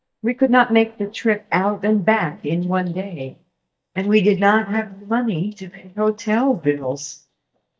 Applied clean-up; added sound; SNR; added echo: neural mask model DeepFilterNet 3.